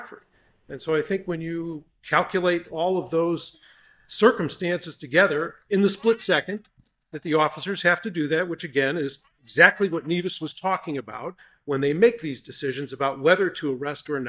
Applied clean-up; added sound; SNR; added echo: neural mask model DeepFilterNet 3.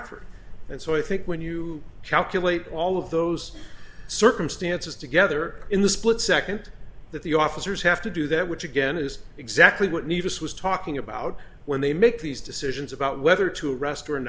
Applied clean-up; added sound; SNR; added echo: none; none; none; none.